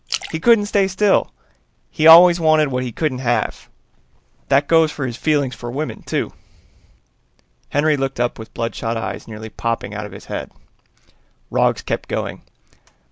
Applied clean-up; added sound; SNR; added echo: none; Splash, splatter; 15 dB; none.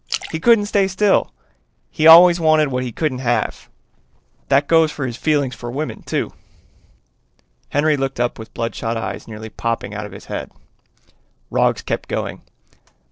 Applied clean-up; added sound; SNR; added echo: neural separator model SepFormer DNS4.